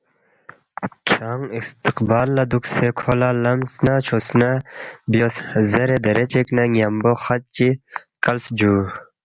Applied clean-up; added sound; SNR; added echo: none; none; none; none.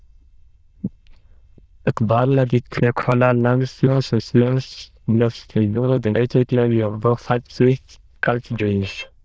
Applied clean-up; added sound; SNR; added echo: neural diffusion model UNIVERSE++.